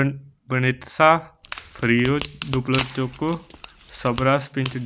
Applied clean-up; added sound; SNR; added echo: none; Wood; 15 dB; none.